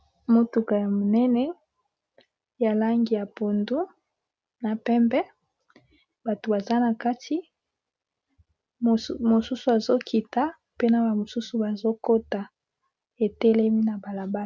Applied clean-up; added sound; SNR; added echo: none; none; none; none.